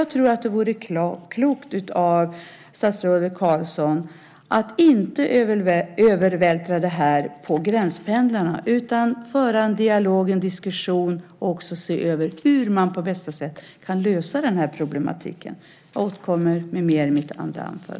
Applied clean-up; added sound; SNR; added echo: none; none; none; none.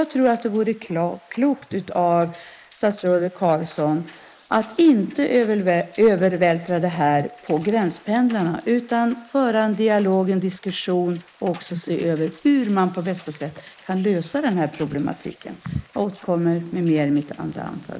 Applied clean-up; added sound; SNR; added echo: neural mask model Resemble Enhance denoiser.